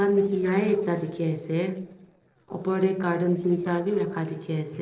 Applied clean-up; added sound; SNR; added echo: neural separator model SepFormer DNS4.